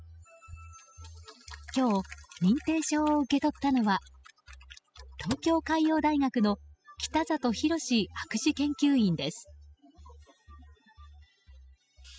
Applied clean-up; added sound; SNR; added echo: classical method spectral subtraction.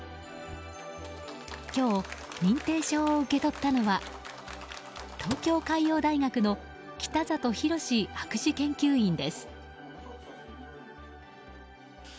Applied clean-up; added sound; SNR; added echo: none; Microwave oven; 16 dB; none.